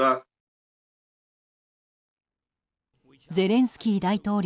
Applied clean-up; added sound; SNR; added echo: none; none; none; none.